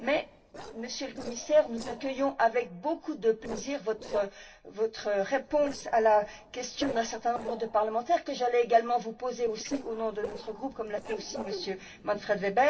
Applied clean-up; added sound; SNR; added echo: neural separator model SepFormer DNS4.